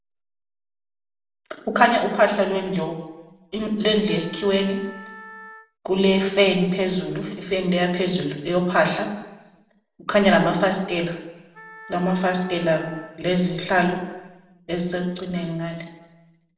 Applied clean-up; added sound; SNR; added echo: none; Wind instrument, woodwind instrument; 19 dB; reverberation time 0.8 s.